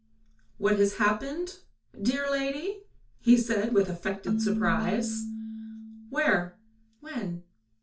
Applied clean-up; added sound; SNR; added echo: none; Keyboard (musical); 8 dB; reverberation time 0.2 s.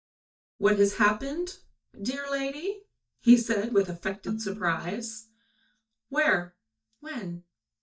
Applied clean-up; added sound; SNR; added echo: neural mask model DeepFilterNet 3.